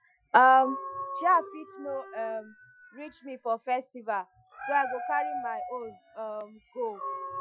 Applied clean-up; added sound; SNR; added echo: classical method Wiener filter.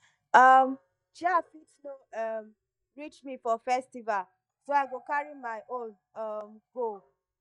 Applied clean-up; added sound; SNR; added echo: neural mask model DeepFilterNet 3.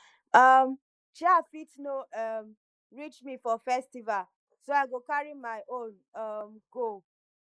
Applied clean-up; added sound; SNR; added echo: neural mask model Resemble Enhance denoiser.